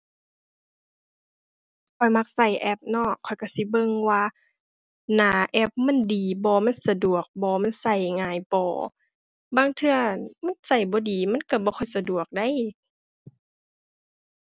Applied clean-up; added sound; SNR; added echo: none; none; none; none.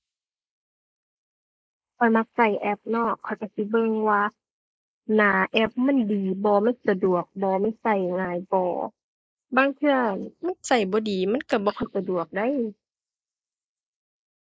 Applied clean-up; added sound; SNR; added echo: neural mask model Resemble Enhance denoiser.